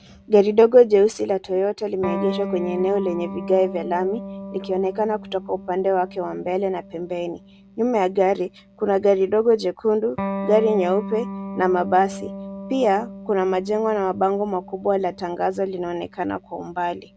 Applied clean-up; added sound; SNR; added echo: none; Electric guitar; 12 dB; none.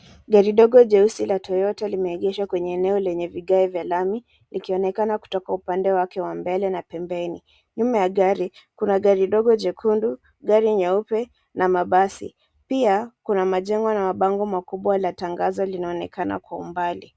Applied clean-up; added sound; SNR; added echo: none; none; none; none.